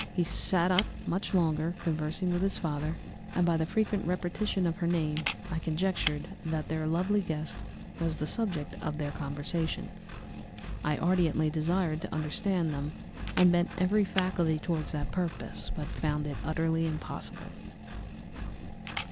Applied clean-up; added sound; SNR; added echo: none; Camera + Engine; 8 dB; none.